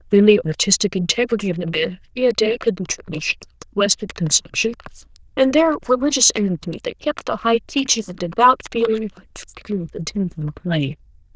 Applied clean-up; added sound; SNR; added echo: neural diffusion model UNIVERSE++.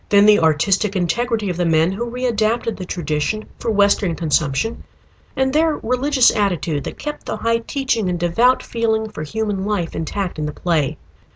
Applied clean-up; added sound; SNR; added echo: none; none; none; none.